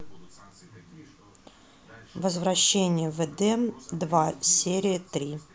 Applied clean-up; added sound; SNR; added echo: none; none; none; none.